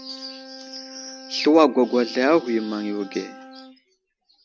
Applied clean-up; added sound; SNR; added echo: none; Wind instrument, woodwind instrument; 20 dB; none.